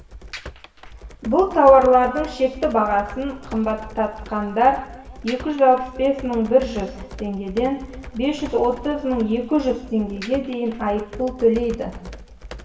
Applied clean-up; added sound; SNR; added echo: none; Computer keyboard; 16 dB; reverberation time 1.0 s.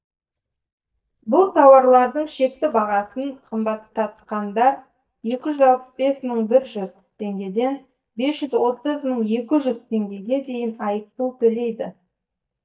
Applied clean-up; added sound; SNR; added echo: neural mask model DeepFilterNet 3.